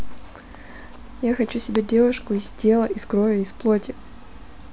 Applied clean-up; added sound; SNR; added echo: none; none; none; none.